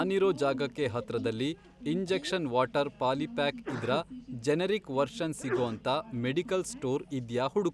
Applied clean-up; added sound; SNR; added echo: none; Sneeze; 12 dB; none.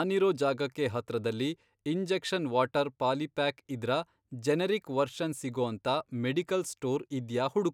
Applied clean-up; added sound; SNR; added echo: none; none; none; none.